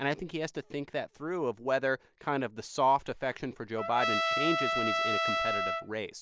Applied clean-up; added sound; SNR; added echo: none; Trumpet; 0 dB; none.